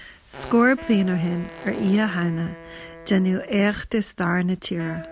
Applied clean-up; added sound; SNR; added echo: none; Wind instrument, woodwind instrument + Fart; 17 dB; none.